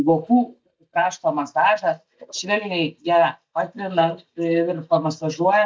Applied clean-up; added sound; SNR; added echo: neural mask model DeepFilterNet 3.